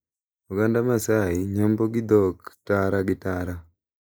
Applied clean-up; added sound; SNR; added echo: neural mask model Resemble Enhance denoiser.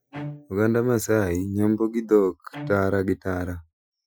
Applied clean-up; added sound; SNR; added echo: classical method Wiener filter.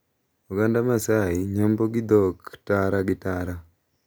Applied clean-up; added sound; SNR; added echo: none; none; none; none.